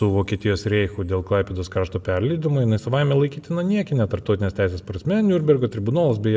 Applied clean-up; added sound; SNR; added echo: none; none; none; reverberation time 0.6 s.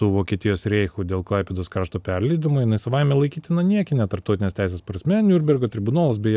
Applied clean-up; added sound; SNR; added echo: none; none; none; none.